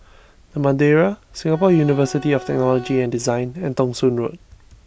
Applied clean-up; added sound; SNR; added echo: none; Bowed string instrument; 17 dB; none.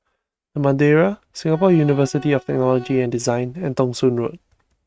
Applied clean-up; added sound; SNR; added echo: neural mask model RNNoise.